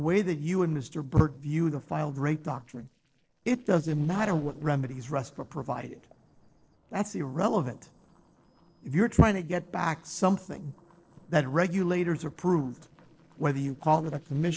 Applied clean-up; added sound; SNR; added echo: neural separator model SepFormer DNS4.